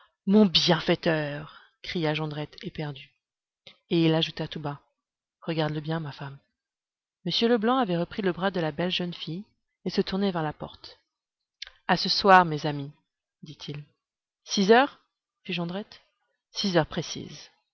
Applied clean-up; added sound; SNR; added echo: none; none; none; none.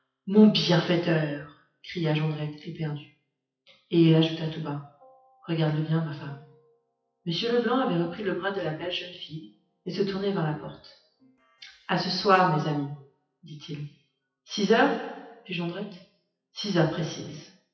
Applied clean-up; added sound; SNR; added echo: classical method WPE with log-MMSE.